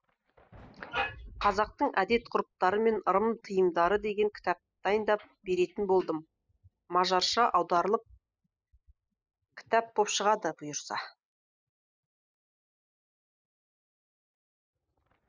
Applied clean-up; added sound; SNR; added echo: classical method spectral subtraction.